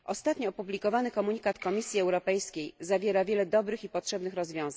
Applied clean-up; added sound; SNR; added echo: none; none; none; none.